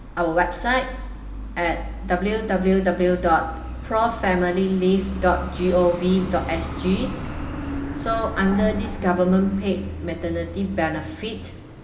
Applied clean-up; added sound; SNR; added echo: none; Truck; 9 dB; reverberation time 1.1 s.